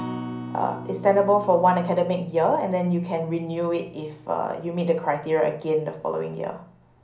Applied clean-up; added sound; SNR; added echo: none; Acoustic guitar; 15 dB; reverberation time 0.6 s.